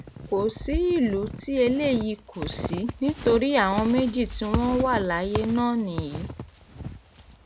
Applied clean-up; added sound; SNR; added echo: none; Squeak / Walk, footsteps; 9 dB; none.